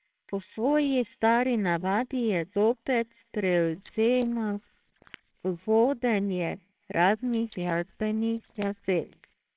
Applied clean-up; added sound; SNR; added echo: neural separator model SepFormer WHAMR!.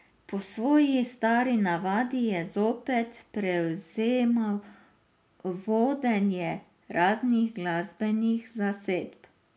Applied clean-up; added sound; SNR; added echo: none; none; none; none.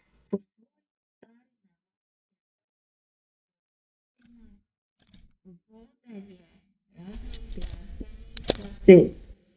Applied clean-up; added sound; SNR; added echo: neural mask model DeepFilterNet 3.